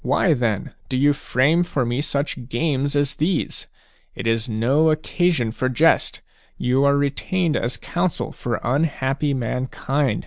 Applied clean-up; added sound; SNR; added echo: none; none; none; none.